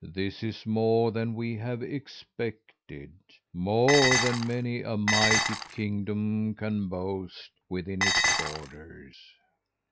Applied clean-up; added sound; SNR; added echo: none; Dishes, pots, and pans; -2 dB; none.